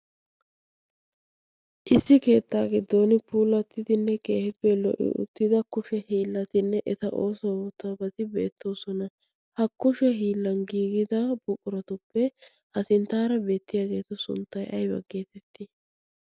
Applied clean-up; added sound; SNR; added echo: none; none; none; none.